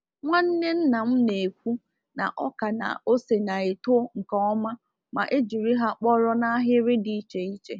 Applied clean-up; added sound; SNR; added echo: none; none; none; none.